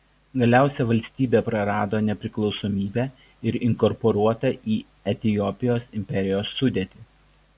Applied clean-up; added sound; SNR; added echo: none; none; none; none.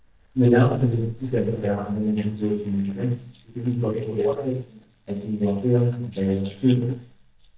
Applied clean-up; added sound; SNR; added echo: neural mask model DeepFilterNet 3.